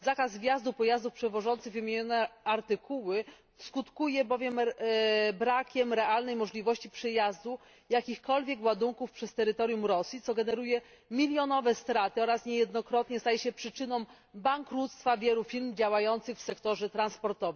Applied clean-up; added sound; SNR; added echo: none; none; none; none.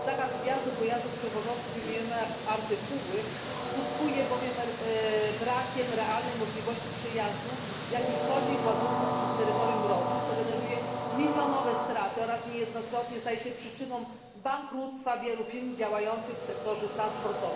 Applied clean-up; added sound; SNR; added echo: none; Train; 2 dB; reverberation time 1.4 s.